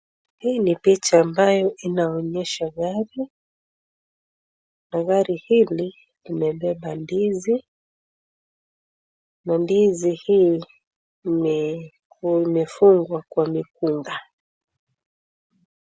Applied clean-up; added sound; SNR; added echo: none; none; none; none.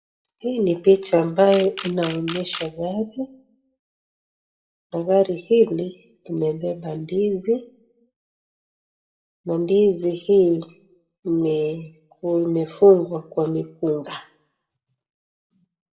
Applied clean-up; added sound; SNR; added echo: none; Camera; 13 dB; reverberation time 0.4 s.